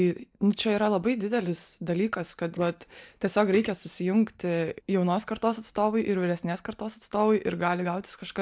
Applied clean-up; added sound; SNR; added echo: neural separator model SepFormer DNS4.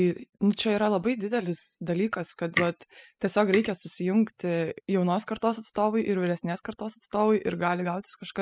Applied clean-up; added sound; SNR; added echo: classical method spectral subtraction.